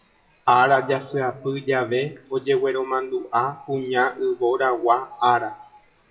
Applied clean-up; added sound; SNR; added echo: classical method WPE with log-MMSE.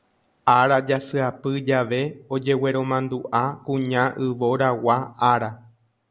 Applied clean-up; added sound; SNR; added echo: none; none; none; none.